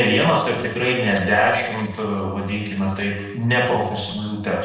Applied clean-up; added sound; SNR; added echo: neural separator model SepFormer DNS4.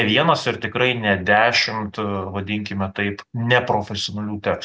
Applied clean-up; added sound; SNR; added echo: none; none; none; none.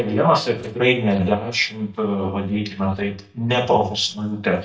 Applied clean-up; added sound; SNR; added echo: neural mask model DeepFilterNet 3.